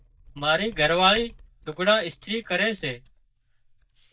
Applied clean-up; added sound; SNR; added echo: neural mask model DeepFilterNet 3.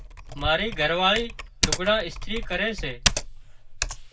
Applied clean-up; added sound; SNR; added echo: none; Typing; 2 dB; reverberation time 0.4 s.